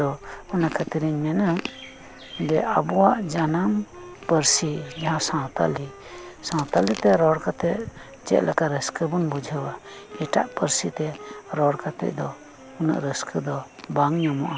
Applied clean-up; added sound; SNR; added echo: none; Wind instrument, woodwind instrument + Chewing, mastication; 18 dB; none.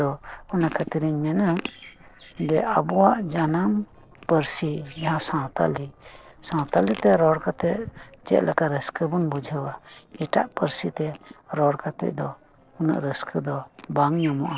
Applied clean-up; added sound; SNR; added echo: neural separator model SepFormer DNS4.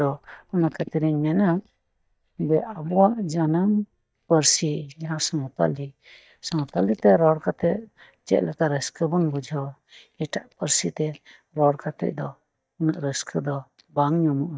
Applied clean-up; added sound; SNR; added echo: neural mask model DeepFilterNet 3.